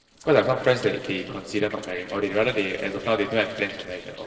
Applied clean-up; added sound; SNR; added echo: neural separator model SepFormer DNS4.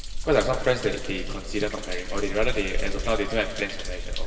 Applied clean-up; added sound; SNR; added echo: none; Thunder; 1 dB; reverberation time 2.3 s.